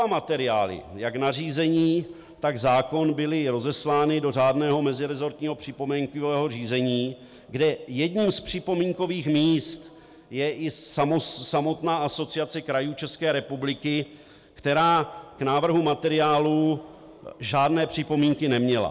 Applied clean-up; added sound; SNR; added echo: none; none; none; none.